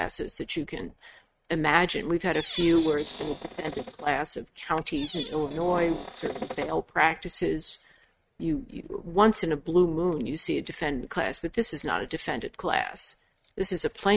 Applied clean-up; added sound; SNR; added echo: neural mask model RNNoise.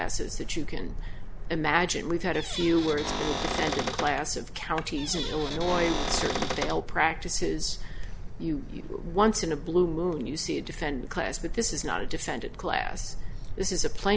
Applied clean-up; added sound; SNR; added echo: none; Cupboard open or close / Door; 5 dB; none.